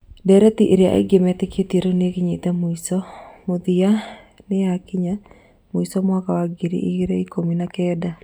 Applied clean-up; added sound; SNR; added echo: none; none; none; none.